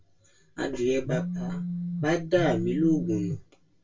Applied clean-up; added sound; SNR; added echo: none; Telephone; 3 dB; reverberation time 0.2 s.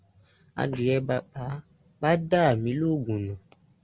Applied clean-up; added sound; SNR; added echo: none; none; none; none.